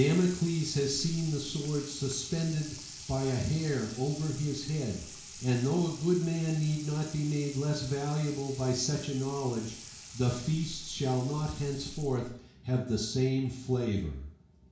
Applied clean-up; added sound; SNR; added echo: none; Sink (filling or washing) / Water tap, faucet; 15 dB; reverberation time 0.6 s.